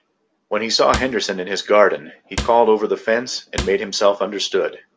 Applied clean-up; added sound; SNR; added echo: none; Cupboard open or close / Drawer open or close; 11 dB; none.